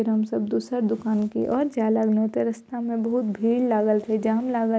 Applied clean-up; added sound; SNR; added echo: none; none; none; none.